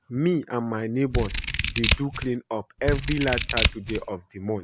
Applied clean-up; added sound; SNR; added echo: none; Scissors; -1 dB; none.